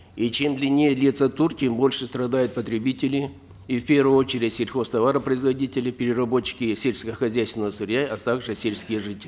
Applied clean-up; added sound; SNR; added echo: none; none; none; none.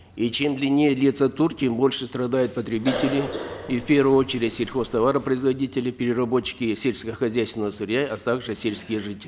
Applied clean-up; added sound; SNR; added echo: none; Cough; 10 dB; none.